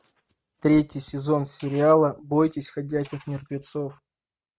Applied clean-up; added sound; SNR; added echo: neural mask model RNNoise.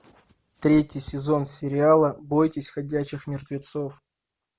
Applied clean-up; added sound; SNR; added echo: none; none; none; none.